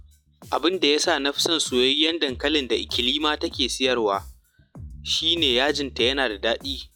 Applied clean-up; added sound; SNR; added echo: classical method log-MMSE.